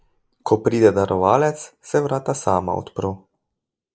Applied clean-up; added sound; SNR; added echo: neural mask model Resemble Enhance denoiser.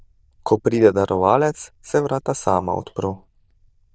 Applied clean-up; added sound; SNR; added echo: neural diffusion model UNIVERSE++.